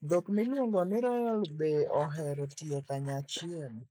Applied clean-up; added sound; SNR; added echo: neural mask model Resemble Enhance denoiser.